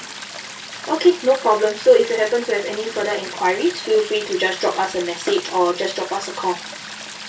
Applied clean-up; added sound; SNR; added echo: none; Stream; 13 dB; reverberation time 0.2 s.